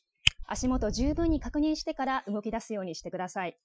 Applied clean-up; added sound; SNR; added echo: classical method Wiener filter.